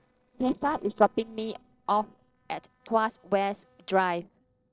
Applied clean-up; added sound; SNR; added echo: neural separator model SepFormer DNS4.